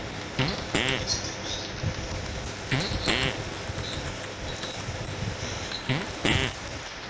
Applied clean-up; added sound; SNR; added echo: neural mask model Resemble Enhance denoiser.